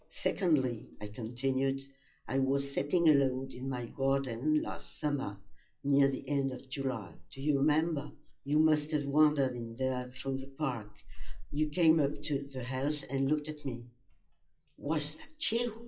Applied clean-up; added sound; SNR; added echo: classical method WPE with log-MMSE.